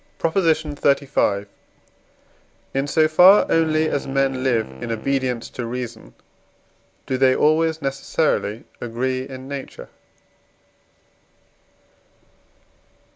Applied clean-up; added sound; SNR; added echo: none; Wind instrument, woodwind instrument; 15 dB; none.